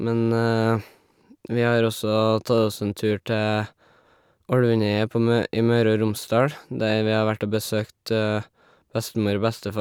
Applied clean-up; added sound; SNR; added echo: none; none; none; none.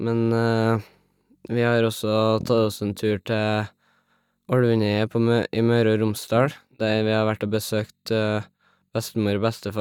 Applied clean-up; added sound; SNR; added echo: neural mask model DeepFilterNet 3.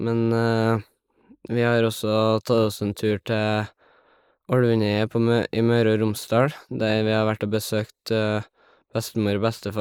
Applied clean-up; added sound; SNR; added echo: neural mask model Resemble Enhance denoiser.